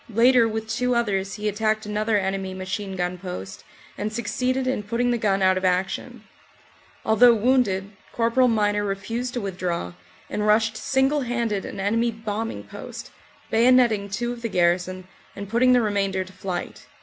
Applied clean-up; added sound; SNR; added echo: none; none; none; none.